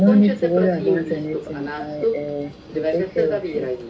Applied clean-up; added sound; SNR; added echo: none; Subway, metro, underground; 4 dB; reverberation time 0.2 s.